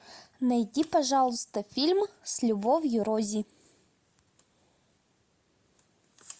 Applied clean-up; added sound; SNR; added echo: none; none; none; none.